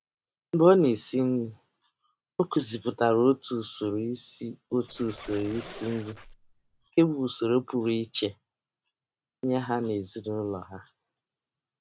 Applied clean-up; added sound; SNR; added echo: none; Squeak; 17 dB; none.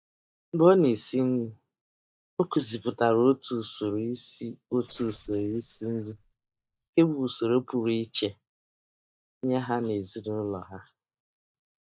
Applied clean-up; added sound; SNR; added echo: neural mask model DeepFilterNet 3.